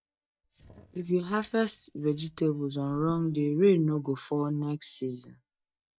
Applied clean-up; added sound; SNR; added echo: neural mask model DeepFilterNet 3.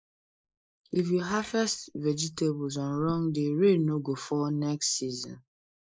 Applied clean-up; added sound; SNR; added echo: neural mask model Resemble Enhance denoiser.